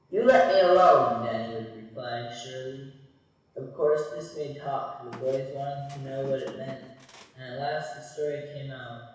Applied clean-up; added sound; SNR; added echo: none; Squeak; 20 dB; reverberation time 1.1 s.